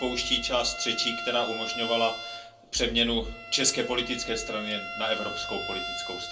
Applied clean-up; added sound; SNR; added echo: none; Bowed string instrument; 8 dB; reverberation time 0.2 s.